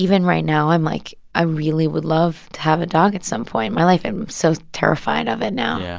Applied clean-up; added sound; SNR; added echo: none; none; none; none.